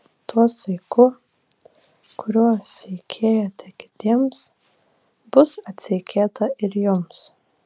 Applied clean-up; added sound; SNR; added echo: none; none; none; none.